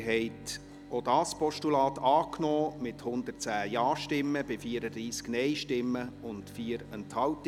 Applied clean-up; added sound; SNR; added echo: none; Bowed string instrument; 16 dB; none.